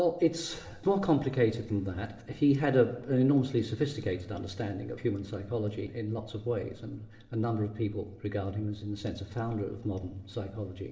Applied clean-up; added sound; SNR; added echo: none; none; none; reverberation time 1.2 s.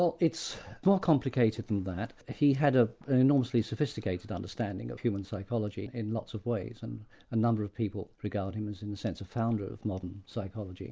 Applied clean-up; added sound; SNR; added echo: none; none; none; none.